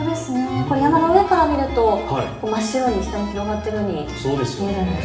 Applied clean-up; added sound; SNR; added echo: none; none; none; reverberation time 0.9 s.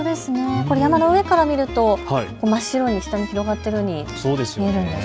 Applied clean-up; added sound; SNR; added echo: none; none; none; none.